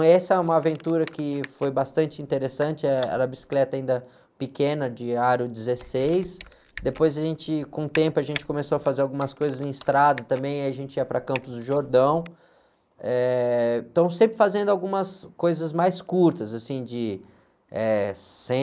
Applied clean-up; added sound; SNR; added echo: neural mask model Resemble Enhance denoiser.